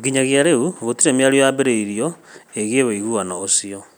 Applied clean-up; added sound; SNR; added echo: none; none; none; none.